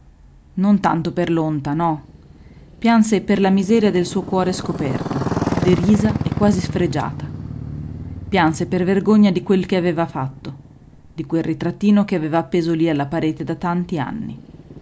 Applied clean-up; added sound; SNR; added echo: none; Motorcycle; 10 dB; none.